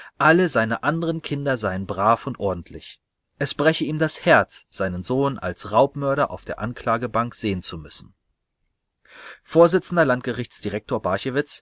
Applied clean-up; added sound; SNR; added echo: none; none; none; none.